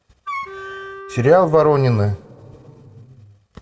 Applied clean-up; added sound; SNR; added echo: none; Wind instrument, woodwind instrument; 14 dB; reverberation time 1.0 s.